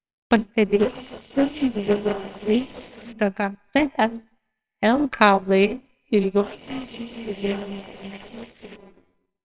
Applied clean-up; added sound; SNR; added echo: neural separator model SepFormer WHAMR!.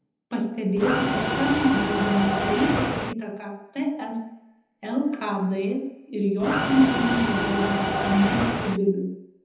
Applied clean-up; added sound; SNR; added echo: none; Mechanisms; 0 dB; reverberation time 0.8 s.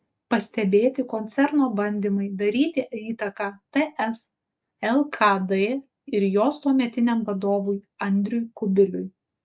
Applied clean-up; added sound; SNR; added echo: none; none; none; none.